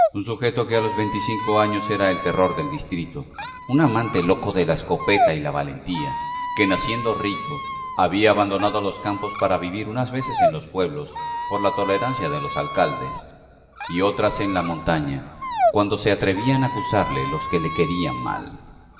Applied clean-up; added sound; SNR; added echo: none; Squeak; 5 dB; reverberation time 1.9 s.